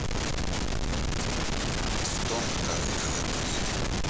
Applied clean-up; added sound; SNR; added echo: none; Bird; 13 dB; none.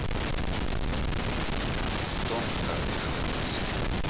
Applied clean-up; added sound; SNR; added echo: none; none; none; none.